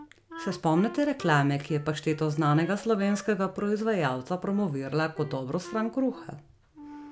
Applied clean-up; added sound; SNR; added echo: none; Wind instrument, woodwind instrument; 18 dB; none.